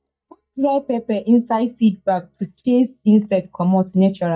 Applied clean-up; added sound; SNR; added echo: neural mask model DeepFilterNet 3.